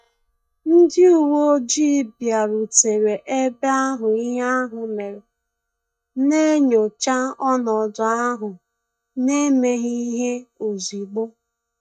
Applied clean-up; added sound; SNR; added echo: neural mask model DeepFilterNet 3.